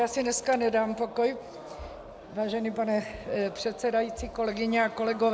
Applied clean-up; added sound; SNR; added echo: none; none; none; none.